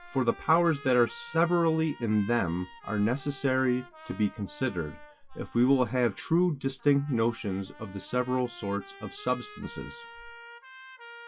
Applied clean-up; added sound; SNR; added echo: classical method WPE with log-MMSE.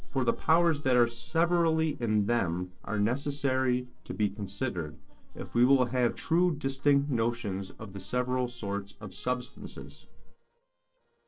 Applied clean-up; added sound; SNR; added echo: neural separator model SepFormer DNS4.